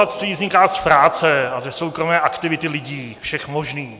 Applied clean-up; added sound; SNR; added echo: none; none; none; none.